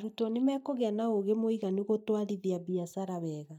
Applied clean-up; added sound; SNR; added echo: neural mask model DeepFilterNet 3.